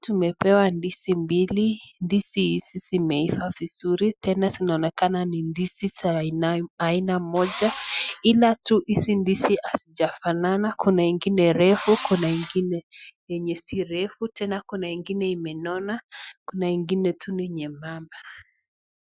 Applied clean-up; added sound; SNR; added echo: classical method Wiener filter.